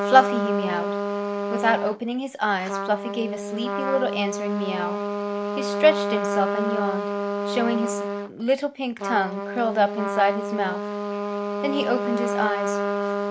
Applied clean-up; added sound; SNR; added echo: none; Trumpet; 2 dB; none.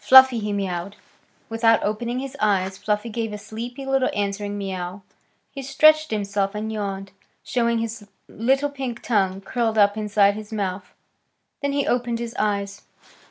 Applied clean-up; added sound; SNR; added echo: none; none; none; none.